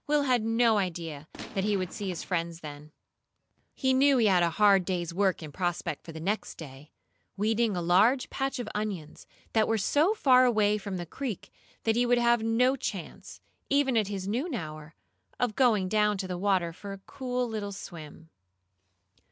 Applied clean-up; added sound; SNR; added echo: none; Gunshot, gunfire; 16 dB; none.